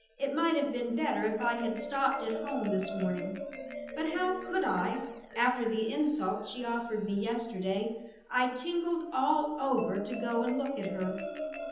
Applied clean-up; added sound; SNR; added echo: none; Marimba, xylophone; 11 dB; reverberation time 0.9 s.